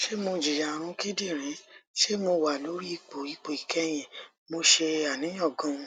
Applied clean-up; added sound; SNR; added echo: none; none; none; none.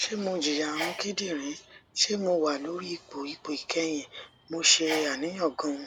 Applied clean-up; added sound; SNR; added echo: none; Sneeze; 14 dB; none.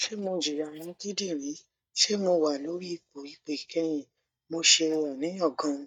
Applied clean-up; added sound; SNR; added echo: neural mask model DeepFilterNet 3.